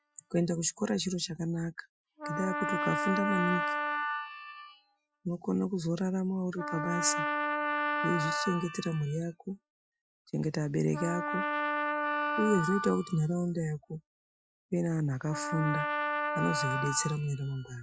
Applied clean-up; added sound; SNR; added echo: classical method Wiener filter.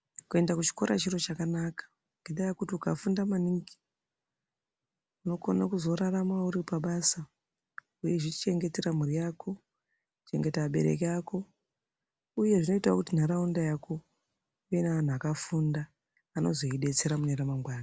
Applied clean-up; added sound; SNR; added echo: none; none; none; none.